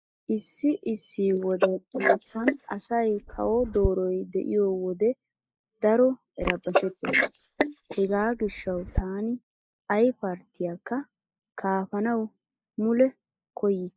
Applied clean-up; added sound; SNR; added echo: neural mask model Resemble Enhance denoiser.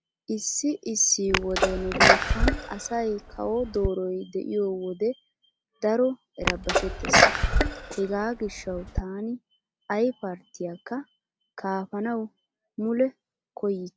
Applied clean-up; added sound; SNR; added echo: none; Sneeze; -5 dB; none.